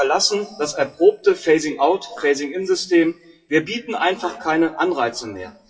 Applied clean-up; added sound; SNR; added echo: classical method WPE with log-MMSE.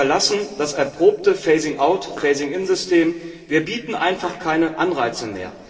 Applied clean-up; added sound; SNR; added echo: neural separator model SepFormer DNS4.